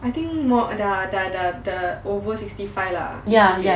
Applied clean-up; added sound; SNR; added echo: none; none; none; none.